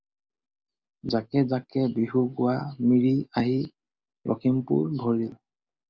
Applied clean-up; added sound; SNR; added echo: none; none; none; none.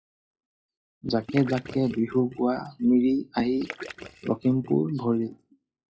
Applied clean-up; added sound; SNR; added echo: classical method log-MMSE.